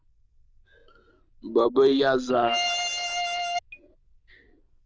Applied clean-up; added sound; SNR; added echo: neural diffusion model UNIVERSE++.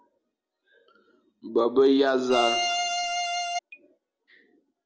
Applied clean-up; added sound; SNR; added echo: none; Bowed string instrument; -1 dB; none.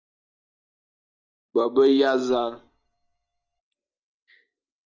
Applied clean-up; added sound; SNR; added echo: neural mask model DeepFilterNet 3.